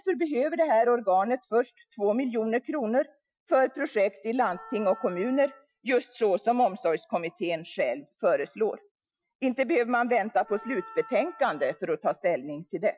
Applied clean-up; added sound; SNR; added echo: classical method Wiener filter.